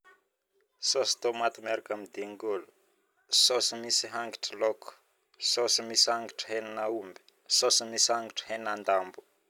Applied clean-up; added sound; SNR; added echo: none; none; none; none.